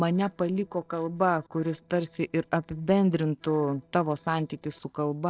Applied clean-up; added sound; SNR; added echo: neural separator model SepFormer DNS4.